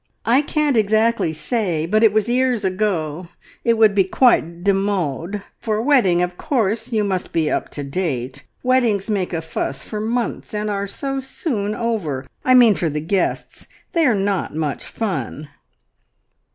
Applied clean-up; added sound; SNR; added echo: none; none; none; none.